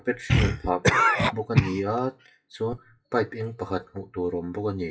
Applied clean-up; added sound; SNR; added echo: classical method WPE with log-MMSE.